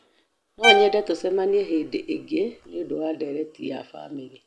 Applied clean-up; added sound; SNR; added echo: none; Bowed string instrument; 1 dB; none.